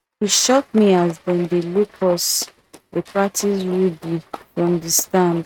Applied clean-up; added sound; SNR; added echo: neural mask model RNNoise.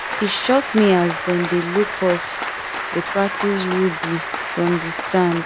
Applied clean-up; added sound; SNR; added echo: none; Applause; 6 dB; none.